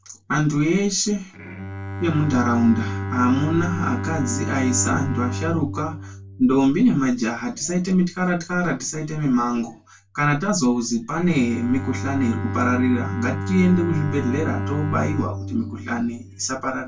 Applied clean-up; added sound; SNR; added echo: none; Bowed string instrument; 8 dB; reverberation time 0.2 s.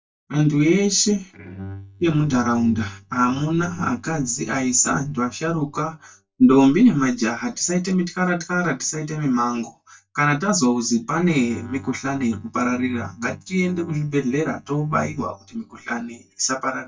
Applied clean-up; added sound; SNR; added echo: neural mask model DeepFilterNet 3.